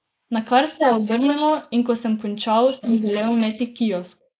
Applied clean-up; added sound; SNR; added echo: neural mask model Resemble Enhance denoiser.